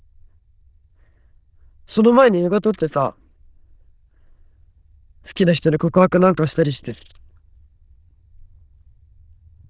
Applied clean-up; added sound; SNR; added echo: neural diffusion model UNIVERSE++.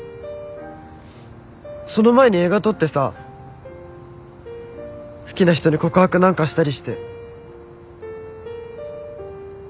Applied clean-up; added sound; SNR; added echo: none; none; none; none.